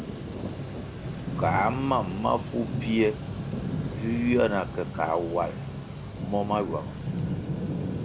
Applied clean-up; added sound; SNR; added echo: none; Thunder / Rain + Mechanical fan; 3 dB; none.